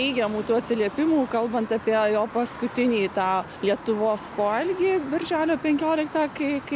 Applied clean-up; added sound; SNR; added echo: none; none; none; none.